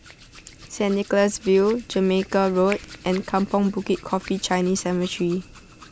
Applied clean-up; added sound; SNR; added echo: none; Hands; 19 dB; none.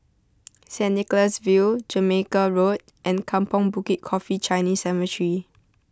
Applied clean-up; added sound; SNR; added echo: none; none; none; none.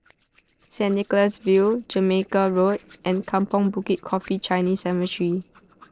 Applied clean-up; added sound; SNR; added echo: neural separator model SepFormer DNS4.